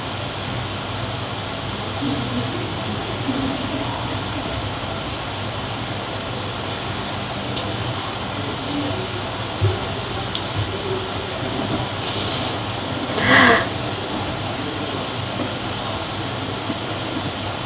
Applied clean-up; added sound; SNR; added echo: none; none; none; none.